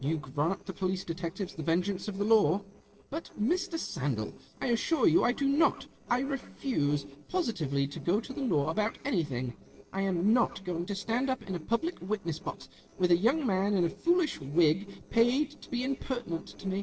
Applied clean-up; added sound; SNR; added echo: neural separator model SepFormer DNS4.